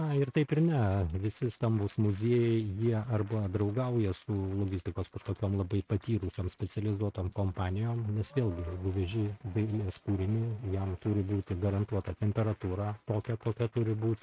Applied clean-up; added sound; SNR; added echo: neural mask model RNNoise.